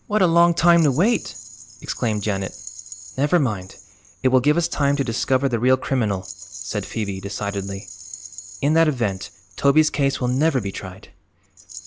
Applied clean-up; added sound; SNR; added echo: none; Rattle; 19 dB; none.